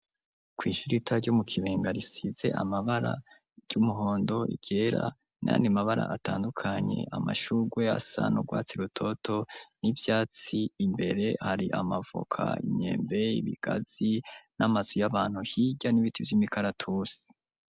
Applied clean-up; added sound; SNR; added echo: none; none; none; none.